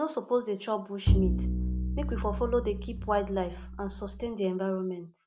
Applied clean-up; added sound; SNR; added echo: none; Bowed string instrument; -2 dB; none.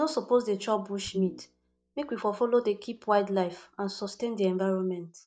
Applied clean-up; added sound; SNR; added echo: neural mask model DeepFilterNet 3.